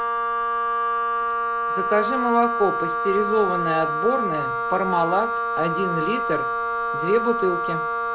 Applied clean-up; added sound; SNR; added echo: none; Wind instrument, woodwind instrument; -1 dB; none.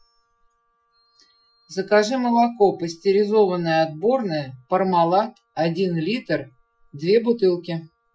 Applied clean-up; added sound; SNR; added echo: classical method Wiener filter.